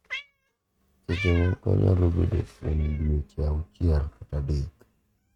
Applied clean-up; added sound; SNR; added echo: neural mask model RNNoise.